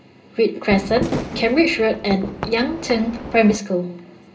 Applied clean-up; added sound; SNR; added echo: none; Fireworks; 8 dB; reverberation time 0.2 s.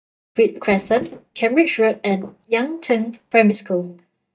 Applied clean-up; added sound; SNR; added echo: neural mask model DeepFilterNet 3.